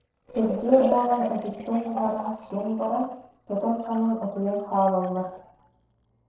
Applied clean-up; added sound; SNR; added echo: neural separator model SepFormer DNS4.